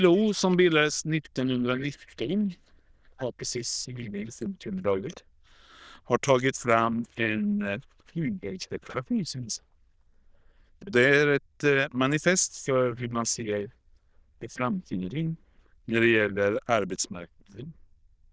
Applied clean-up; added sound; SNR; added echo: neural diffusion model UNIVERSE++.